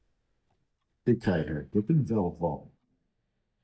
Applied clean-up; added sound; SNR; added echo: neural mask model DeepFilterNet 3.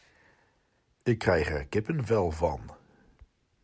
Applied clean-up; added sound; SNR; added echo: none; none; none; none.